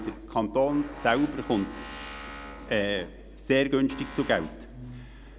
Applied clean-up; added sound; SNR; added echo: none; Tools; 11 dB; none.